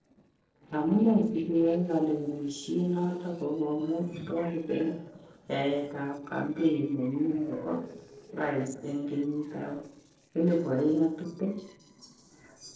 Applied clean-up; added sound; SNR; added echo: neural separator model SepFormer DNS4.